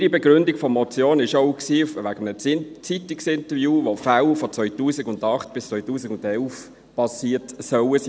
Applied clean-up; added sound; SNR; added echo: none; none; none; none.